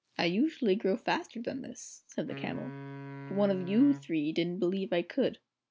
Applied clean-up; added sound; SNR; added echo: none; Wind instrument, woodwind instrument; 13 dB; none.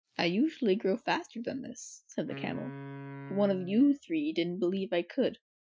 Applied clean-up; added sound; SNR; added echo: classical method Wiener filter.